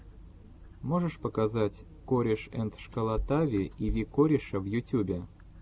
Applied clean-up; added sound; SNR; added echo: none; Bass drum; 7 dB; none.